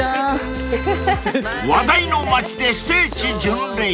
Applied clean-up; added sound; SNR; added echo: none; none; none; none.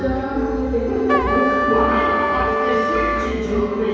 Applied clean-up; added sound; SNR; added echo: none; Trumpet; 1 dB; reverberation time 2.2 s.